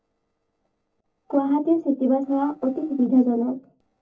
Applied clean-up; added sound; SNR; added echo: neural separator model SepFormer DNS4.